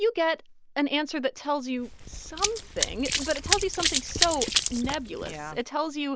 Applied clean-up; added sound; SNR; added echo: none; Run; 0 dB; none.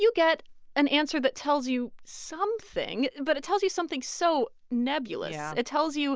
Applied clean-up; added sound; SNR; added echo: none; none; none; none.